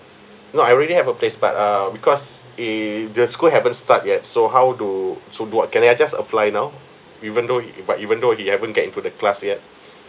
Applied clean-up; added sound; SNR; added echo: none; none; none; none.